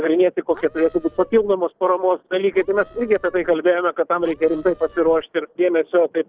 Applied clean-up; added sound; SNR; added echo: neural separator model SepFormer DNS4.